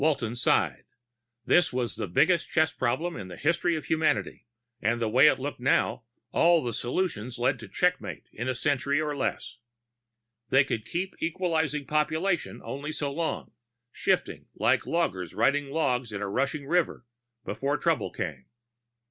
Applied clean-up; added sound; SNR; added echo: none; none; none; none.